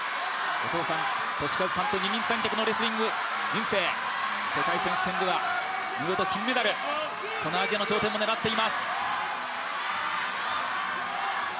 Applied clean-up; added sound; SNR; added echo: none; Wind instrument, woodwind instrument; 12 dB; none.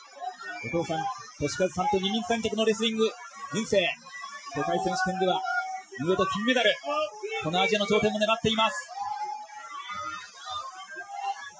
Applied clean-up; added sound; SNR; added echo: classical method Wiener filter.